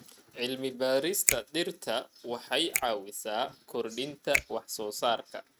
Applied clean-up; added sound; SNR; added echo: neural mask model RNNoise.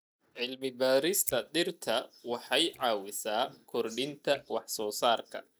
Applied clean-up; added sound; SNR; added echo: neural mask model DeepFilterNet 3.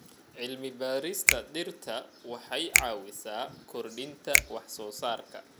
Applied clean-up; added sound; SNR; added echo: none; Finger snapping; -5 dB; none.